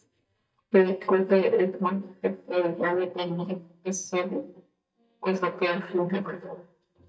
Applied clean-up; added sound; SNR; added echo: neural mask model DeepFilterNet 3.